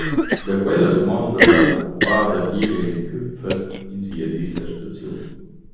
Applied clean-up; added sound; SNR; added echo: none; Cough; 0 dB; reverberation time 1.3 s.